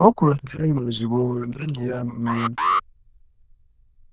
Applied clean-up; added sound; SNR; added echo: neural diffusion model UNIVERSE++.